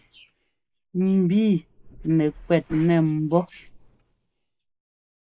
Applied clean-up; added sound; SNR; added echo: neural mask model Resemble Enhance denoiser.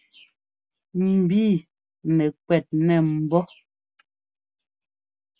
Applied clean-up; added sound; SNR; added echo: none; none; none; none.